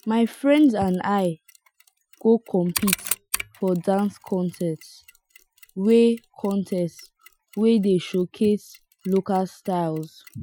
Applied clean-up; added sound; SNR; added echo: classical method Wiener filter.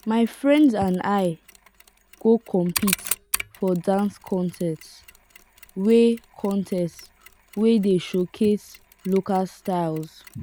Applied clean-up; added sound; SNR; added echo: none; Mechanisms; 14 dB; none.